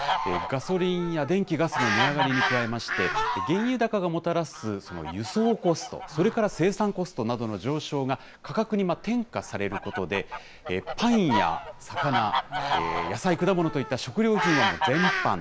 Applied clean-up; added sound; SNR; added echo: none; Fowl; 4 dB; none.